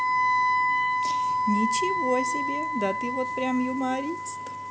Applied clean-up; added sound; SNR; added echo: none; Wind instrument, woodwind instrument; -4 dB; none.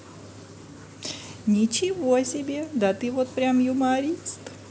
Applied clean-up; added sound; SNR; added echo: none; none; none; none.